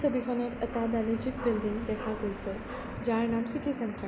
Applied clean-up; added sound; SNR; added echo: none; Dog; 11 dB; none.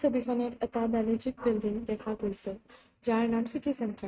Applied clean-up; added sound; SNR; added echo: neural mask model RNNoise.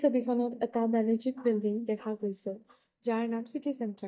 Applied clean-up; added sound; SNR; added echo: neural mask model DeepFilterNet 3.